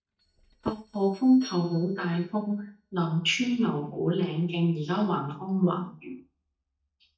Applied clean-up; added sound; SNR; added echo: neural mask model DeepFilterNet 3.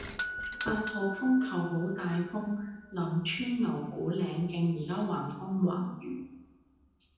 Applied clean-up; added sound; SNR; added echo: none; Doorbell; -3 dB; reverberation time 0.9 s.